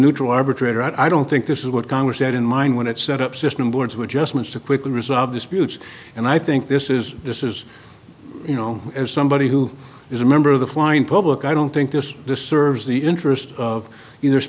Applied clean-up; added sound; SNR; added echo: none; none; none; none.